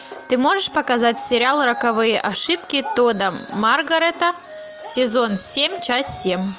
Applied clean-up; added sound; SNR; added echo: none; none; none; none.